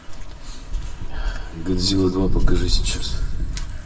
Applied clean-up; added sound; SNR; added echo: none; none; none; reverberation time 1.4 s.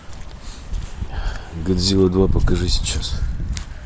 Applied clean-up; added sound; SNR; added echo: none; none; none; none.